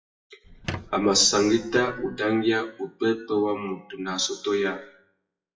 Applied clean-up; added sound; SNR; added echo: classical method WPE with log-MMSE.